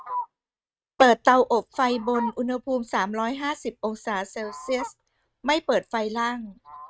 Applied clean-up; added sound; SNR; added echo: neural mask model RNNoise.